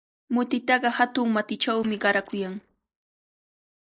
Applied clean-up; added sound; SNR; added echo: neural mask model Resemble Enhance denoiser.